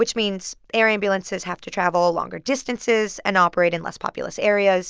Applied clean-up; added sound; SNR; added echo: none; none; none; none.